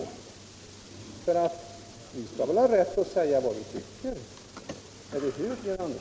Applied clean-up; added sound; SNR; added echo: none; none; none; none.